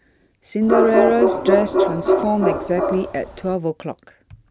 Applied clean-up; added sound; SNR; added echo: none; Bark; -2 dB; none.